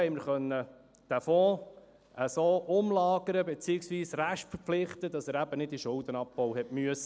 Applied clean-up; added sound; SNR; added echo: none; none; none; none.